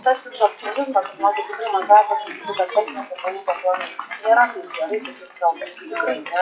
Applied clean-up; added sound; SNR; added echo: classical method WPE with log-MMSE.